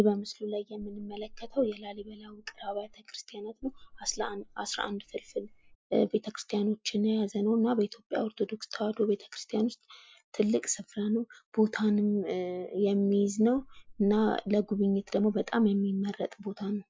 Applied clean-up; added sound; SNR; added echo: neural mask model Resemble Enhance denoiser.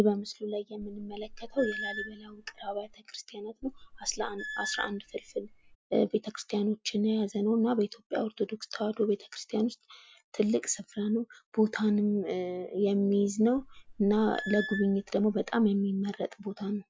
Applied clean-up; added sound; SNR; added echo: none; Squeak / Screech; 12 dB; none.